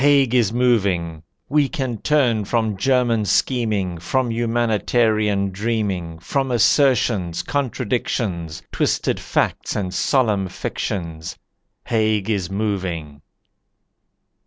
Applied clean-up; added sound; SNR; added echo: none; none; none; none.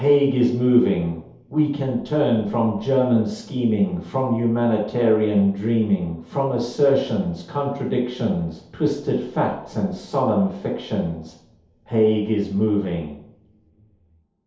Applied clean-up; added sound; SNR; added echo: none; none; none; reverberation time 0.8 s.